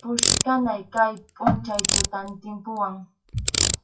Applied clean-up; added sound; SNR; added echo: classical method WPE with log-MMSE.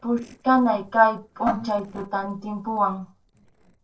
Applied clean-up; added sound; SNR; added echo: neural separator model SepFormer DNS4.